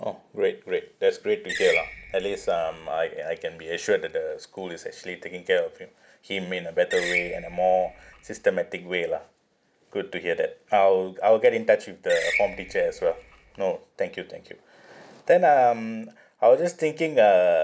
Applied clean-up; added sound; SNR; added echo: none; Screech; 8 dB; none.